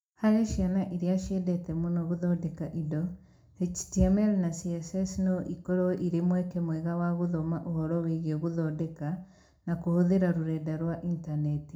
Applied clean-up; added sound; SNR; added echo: none; none; none; reverberation time 0.4 s.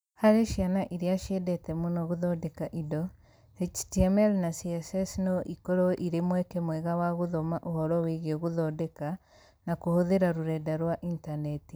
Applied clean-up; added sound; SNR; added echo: none; none; none; none.